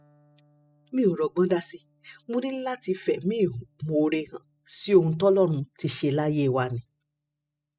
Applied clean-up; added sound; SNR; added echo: classical method spectral subtraction.